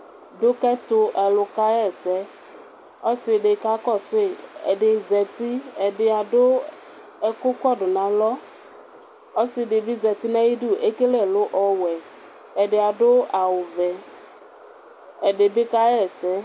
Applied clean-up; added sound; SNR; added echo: none; none; none; none.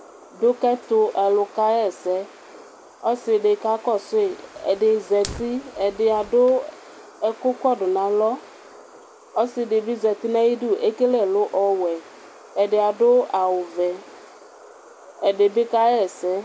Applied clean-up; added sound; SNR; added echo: none; Fire; 19 dB; none.